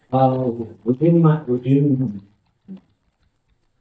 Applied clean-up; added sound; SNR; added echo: neural mask model DeepFilterNet 3.